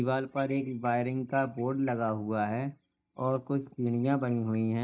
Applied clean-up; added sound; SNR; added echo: neural mask model DeepFilterNet 3.